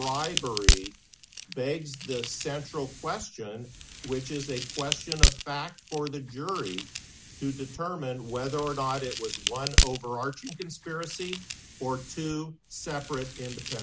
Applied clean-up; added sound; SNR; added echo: none; Crack; -2 dB; none.